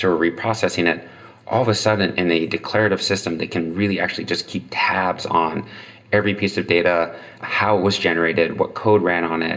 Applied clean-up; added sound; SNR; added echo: none; none; none; reverberation time 0.2 s.